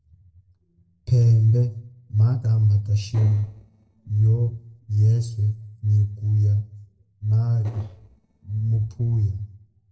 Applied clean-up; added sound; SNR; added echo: neural separator model SepFormer DNS4.